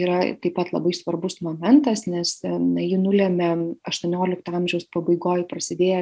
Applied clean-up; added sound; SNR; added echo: none; none; none; none.